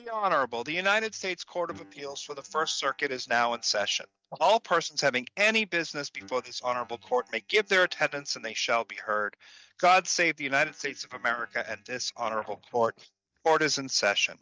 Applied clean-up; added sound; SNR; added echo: neural mask model DeepFilterNet 3.